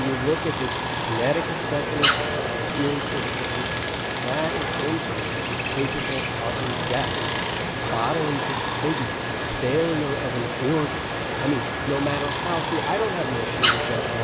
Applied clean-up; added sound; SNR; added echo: none; Stream; -4 dB; none.